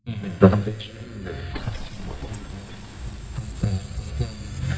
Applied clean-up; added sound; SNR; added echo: neural mask model DeepFilterNet 3.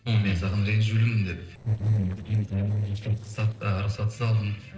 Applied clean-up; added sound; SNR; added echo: neural separator model SepFormer DNS4.